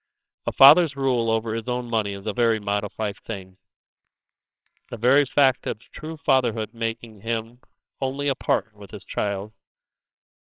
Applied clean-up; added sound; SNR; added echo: neural separator model SepFormer WHAMR!.